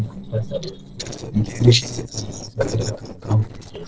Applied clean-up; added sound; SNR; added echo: neural separator model SepFormer DNS4.